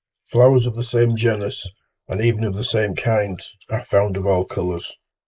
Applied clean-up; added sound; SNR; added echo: neural mask model Resemble Enhance denoiser.